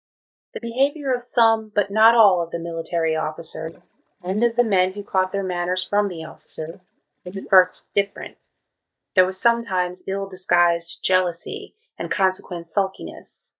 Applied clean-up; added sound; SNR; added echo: neural mask model DeepFilterNet 3.